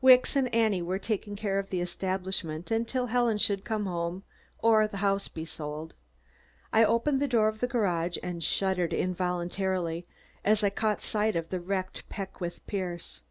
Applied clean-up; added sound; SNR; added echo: none; none; none; none.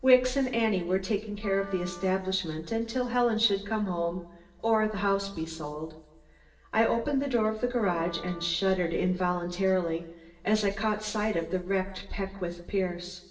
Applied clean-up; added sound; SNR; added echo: none; Wind instrument, woodwind instrument; 19 dB; reverberation time 0.9 s.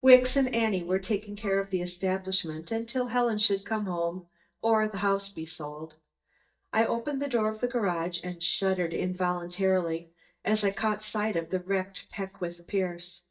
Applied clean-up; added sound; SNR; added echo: neural mask model DeepFilterNet 3.